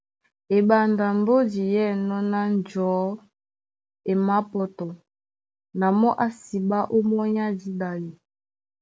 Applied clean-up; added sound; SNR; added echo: none; none; none; none.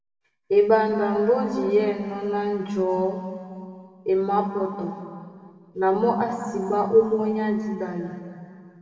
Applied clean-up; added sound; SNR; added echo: none; none; none; reverberation time 2.4 s.